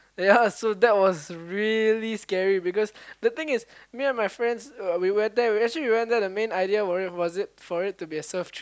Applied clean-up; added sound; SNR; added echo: none; none; none; none.